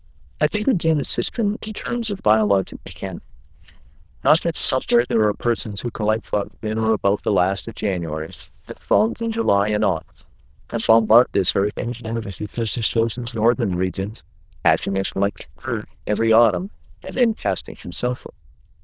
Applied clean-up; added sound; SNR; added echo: neural diffusion model UNIVERSE++.